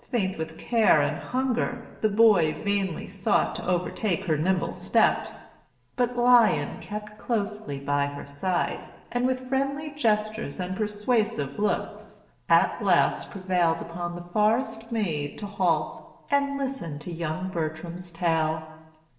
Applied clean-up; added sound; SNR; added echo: none; none; none; reverberation time 1.0 s.